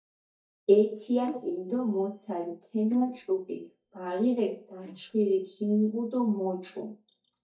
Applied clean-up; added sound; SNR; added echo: neural mask model DeepFilterNet 3.